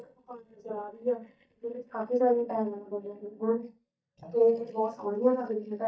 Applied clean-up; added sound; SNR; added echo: neural mask model DeepFilterNet 3.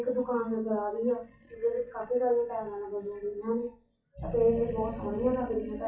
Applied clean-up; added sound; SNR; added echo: classical method WPE with log-MMSE.